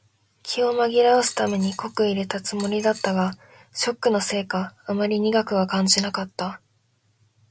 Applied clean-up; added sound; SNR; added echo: none; Coin (dropping); 19 dB; none.